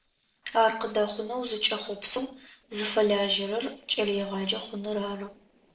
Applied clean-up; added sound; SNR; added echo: neural separator model SepFormer DNS4.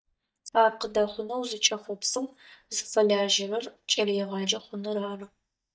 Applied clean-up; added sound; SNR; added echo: neural mask model DeepFilterNet 3.